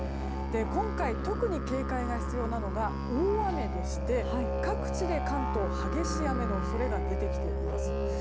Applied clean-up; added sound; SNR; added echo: none; Musical instrument; -3 dB; none.